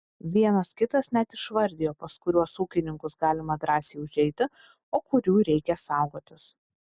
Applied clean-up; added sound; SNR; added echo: none; none; none; none.